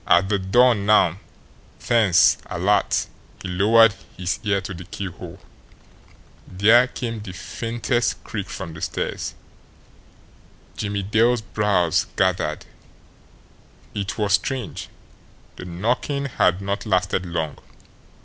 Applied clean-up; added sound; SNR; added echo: none; none; none; none.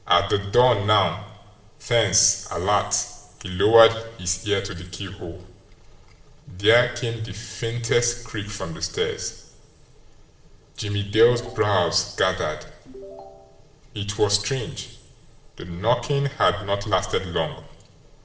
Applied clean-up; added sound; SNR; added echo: neural separator model SepFormer DNS4.